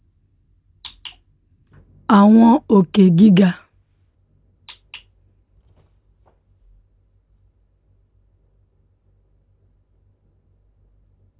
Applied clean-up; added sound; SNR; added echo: none; none; none; none.